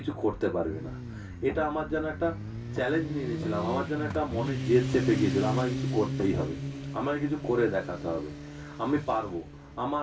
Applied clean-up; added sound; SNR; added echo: none; Motorcycle; 5 dB; reverberation time 0.2 s.